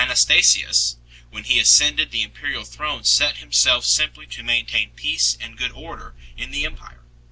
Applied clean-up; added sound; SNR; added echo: none; none; none; none.